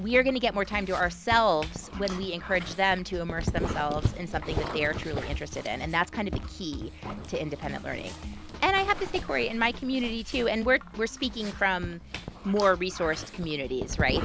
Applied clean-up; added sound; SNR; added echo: none; Dog; 8 dB; none.